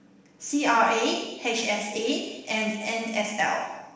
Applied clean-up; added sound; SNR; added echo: none; none; none; reverberation time 0.9 s.